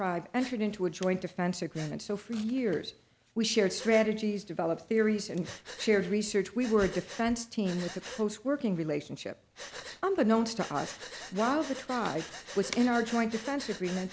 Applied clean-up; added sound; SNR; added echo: none; Breathing; 17 dB; none.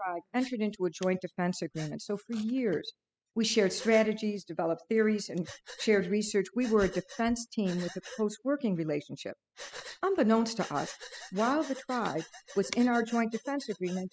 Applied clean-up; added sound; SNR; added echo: classical method spectral subtraction.